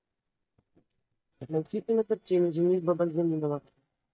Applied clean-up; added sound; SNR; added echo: neural mask model DeepFilterNet 3.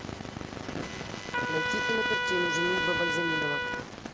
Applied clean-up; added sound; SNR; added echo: none; Trumpet; -2 dB; none.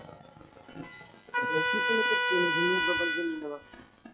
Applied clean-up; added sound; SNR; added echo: classical method log-MMSE.